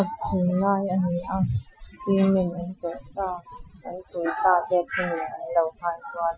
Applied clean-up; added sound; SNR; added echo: classical method Wiener filter.